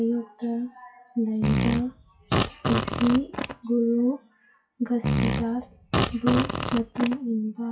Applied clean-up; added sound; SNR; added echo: classical method WPE with log-MMSE.